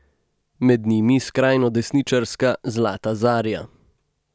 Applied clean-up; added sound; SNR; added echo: none; none; none; none.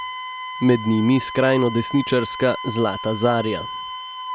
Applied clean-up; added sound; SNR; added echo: none; Wind instrument, woodwind instrument; 10 dB; none.